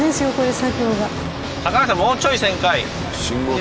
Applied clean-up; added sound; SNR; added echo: none; none; none; none.